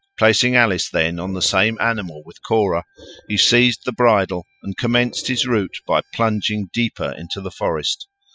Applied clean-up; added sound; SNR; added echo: classical method spectral subtraction.